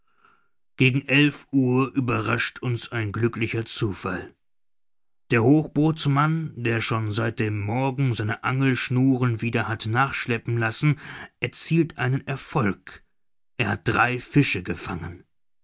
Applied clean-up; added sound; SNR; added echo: none; none; none; none.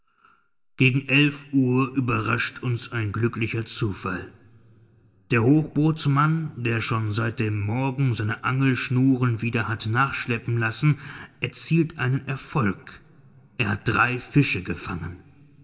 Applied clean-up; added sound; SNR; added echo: none; none; none; reverberation time 2.1 s.